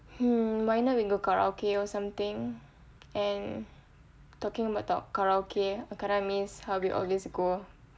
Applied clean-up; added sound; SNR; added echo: none; none; none; none.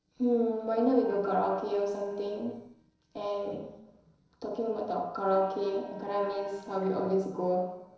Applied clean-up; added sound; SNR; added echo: neural separator model SepFormer DNS4.